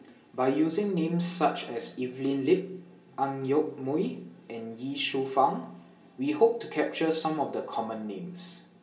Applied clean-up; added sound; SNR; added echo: none; none; none; reverberation time 1.4 s.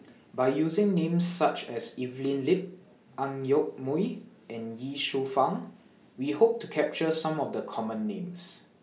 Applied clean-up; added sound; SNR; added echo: none; none; none; none.